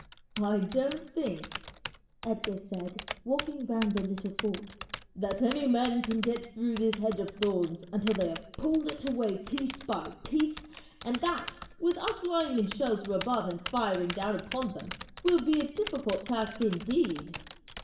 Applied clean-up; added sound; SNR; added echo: none; Typing; 13 dB; reverberation time 0.8 s.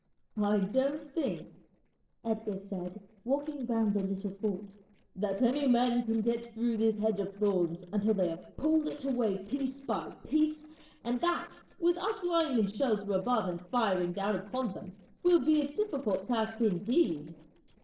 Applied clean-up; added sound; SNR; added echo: neural separator model SepFormer DNS4.